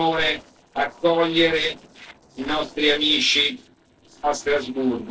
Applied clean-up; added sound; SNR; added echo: neural separator model SepFormer DNS4.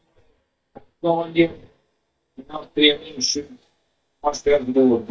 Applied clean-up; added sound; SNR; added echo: neural mask model DeepFilterNet 3.